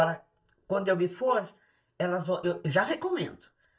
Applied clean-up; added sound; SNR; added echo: neural mask model DeepFilterNet 3.